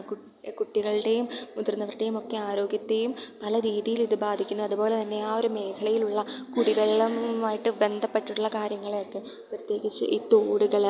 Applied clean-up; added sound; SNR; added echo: none; none; none; none.